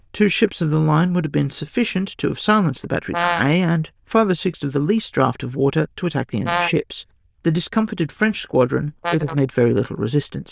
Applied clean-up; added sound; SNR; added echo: neural diffusion model UNIVERSE++.